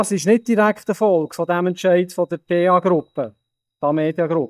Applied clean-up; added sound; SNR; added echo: neural mask model DeepFilterNet 3.